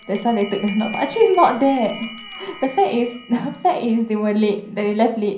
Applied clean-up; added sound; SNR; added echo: none; Bell; 14 dB; reverberation time 0.6 s.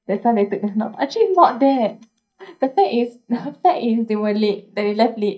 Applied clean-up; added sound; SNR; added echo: neural mask model DeepFilterNet 3.